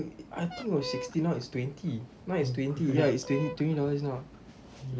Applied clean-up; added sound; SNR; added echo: none; Fowl; 13 dB; none.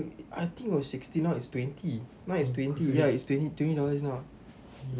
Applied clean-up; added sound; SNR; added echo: none; none; none; none.